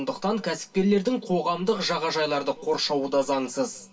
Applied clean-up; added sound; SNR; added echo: none; none; none; reverberation time 0.1 s.